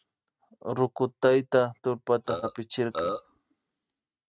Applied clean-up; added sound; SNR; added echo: neural mask model RNNoise.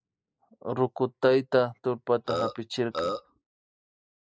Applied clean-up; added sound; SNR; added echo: neural mask model Resemble Enhance denoiser.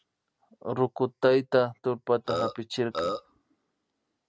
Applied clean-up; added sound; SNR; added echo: none; Burping, eructation; 3 dB; none.